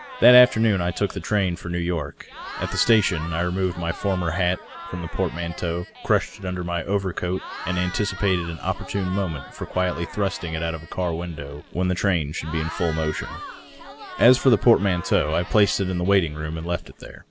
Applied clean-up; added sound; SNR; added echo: none; Crowd / Cheering; 15 dB; none.